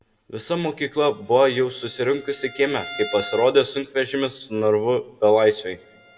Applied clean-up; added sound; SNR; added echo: none; Bowed string instrument; 19 dB; reverberation time 0.8 s.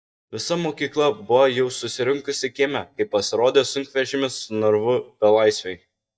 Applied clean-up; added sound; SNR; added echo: neural mask model DeepFilterNet 3.